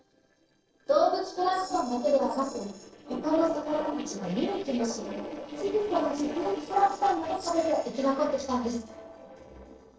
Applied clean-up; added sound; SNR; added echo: neural separator model SepFormer DNS4.